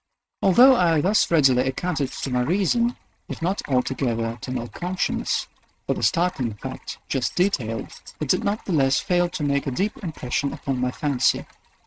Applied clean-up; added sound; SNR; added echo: neural mask model RNNoise.